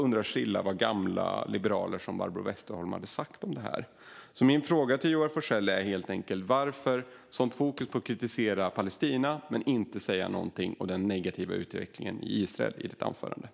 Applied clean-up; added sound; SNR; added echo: neural mask model Resemble Enhance denoiser.